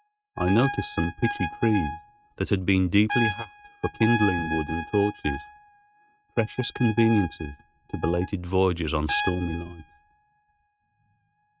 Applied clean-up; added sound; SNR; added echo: neural mask model RNNoise.